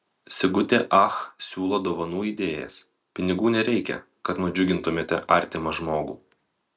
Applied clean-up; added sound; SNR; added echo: none; none; none; none.